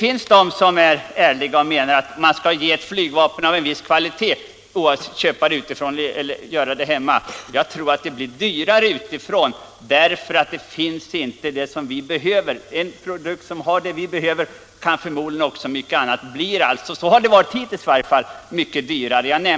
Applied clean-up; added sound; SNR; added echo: none; none; none; none.